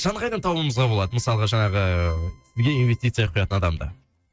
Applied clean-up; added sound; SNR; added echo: neural mask model RNNoise.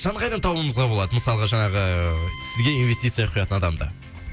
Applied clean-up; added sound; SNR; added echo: none; Bowed string instrument; 17 dB; none.